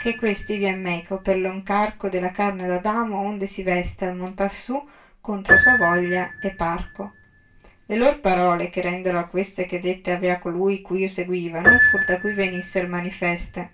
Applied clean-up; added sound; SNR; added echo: none; Piano; 2 dB; reverberation time 0.2 s.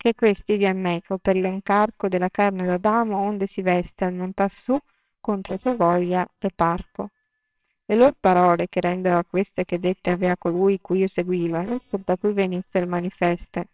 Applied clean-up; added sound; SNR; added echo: neural separator model SepFormer WHAMR!.